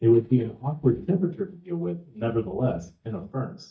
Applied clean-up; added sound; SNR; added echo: neural mask model DeepFilterNet 3.